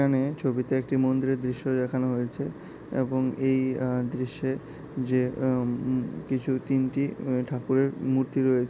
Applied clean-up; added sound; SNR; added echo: none; none; none; none.